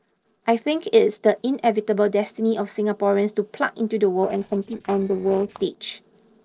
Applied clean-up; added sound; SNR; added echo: neural separator model SepFormer DNS4.